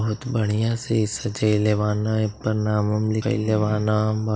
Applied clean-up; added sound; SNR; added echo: none; none; none; none.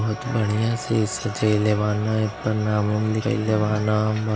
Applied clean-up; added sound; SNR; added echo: none; Crowd; 15 dB; none.